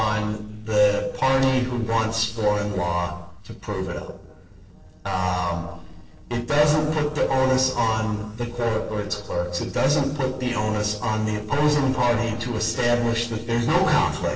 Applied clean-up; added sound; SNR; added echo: neural separator model SepFormer DNS4.